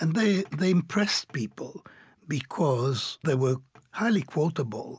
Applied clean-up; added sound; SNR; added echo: none; none; none; none.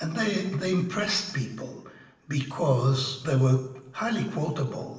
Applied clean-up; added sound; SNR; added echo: none; none; none; reverberation time 0.9 s.